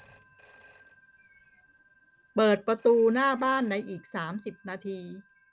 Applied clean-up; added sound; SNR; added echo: none; Telephone; 19 dB; none.